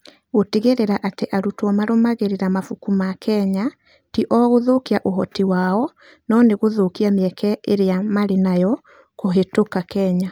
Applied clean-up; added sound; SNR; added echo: none; none; none; none.